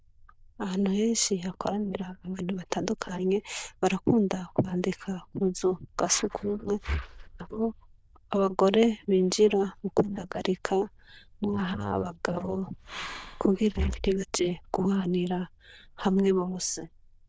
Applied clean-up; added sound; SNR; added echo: neural diffusion model UNIVERSE++.